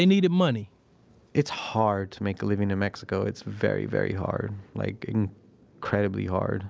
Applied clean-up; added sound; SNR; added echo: none; none; none; none.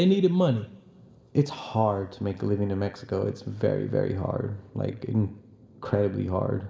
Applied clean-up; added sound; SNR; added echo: none; none; none; reverberation time 1.3 s.